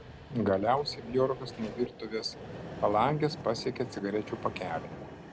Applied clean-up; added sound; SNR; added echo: none; Vehicle; 11 dB; none.